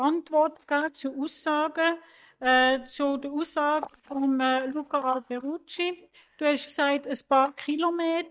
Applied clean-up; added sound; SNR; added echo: neural mask model DeepFilterNet 3.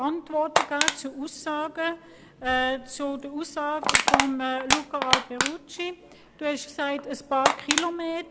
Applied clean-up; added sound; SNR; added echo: none; Crushing; 0 dB; none.